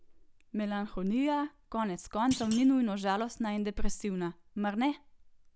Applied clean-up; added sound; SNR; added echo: none; Thump, thud; 14 dB; none.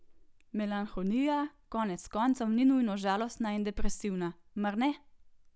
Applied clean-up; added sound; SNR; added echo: none; none; none; none.